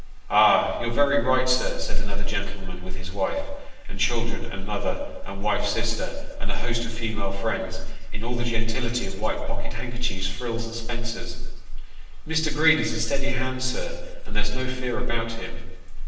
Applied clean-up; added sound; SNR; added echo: none; none; none; reverberation time 1.0 s.